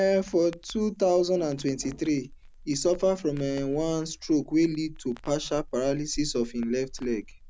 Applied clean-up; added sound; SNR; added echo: none; Crackle; 17 dB; none.